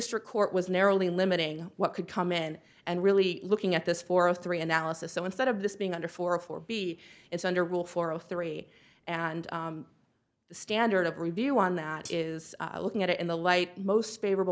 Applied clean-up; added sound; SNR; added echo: none; Hi-hat; 18 dB; none.